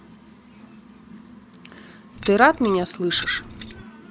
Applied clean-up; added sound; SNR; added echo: none; Keys jangling; 8 dB; none.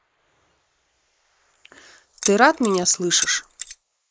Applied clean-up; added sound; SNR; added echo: neural mask model Resemble Enhance denoiser.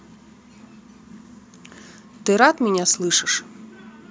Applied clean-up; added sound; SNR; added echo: none; none; none; none.